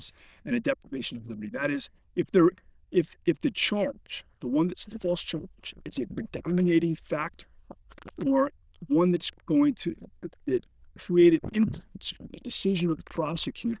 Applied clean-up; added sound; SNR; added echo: neural diffusion model UNIVERSE++.